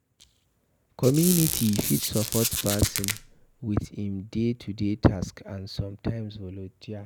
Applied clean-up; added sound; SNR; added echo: none; Squeak; 3 dB; none.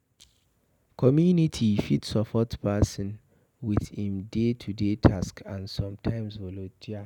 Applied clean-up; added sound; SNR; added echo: none; none; none; none.